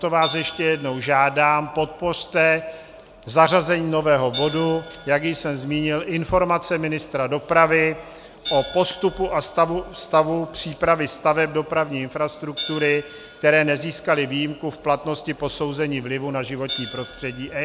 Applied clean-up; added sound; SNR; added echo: none; Hi-hat; 16 dB; none.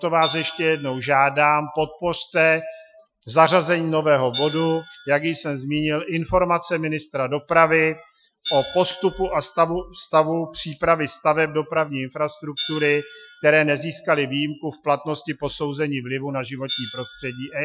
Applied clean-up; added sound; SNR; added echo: classical method Wiener filter.